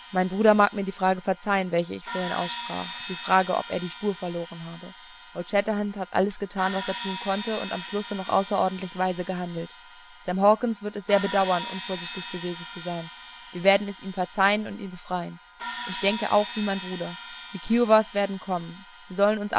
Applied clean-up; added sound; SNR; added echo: none; Crash cymbal; 13 dB; none.